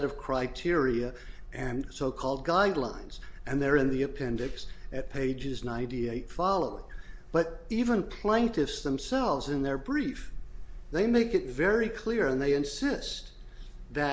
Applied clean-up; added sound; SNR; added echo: none; none; none; none.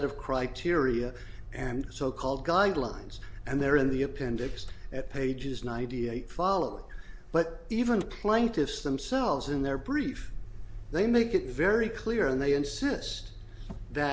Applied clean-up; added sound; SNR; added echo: none; Motor vehicle (road); 18 dB; none.